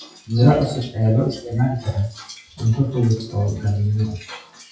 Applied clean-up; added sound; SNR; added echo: classical method WPE with log-MMSE.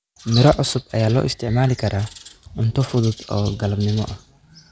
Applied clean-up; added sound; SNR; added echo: none; none; none; none.